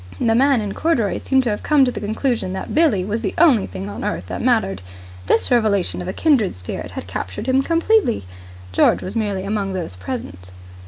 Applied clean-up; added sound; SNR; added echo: none; none; none; none.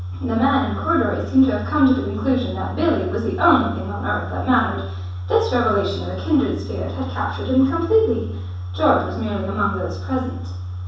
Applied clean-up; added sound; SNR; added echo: none; none; none; reverberation time 0.7 s.